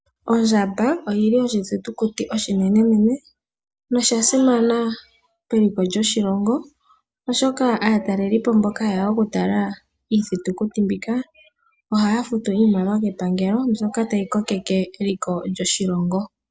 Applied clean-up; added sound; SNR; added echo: none; none; none; none.